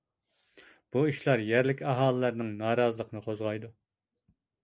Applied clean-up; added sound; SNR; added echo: none; none; none; none.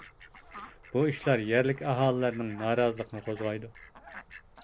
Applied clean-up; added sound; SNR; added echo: none; Fowl; 19 dB; none.